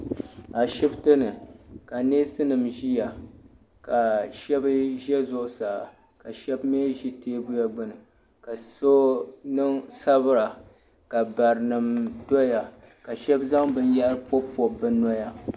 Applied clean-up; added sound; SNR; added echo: none; none; none; none.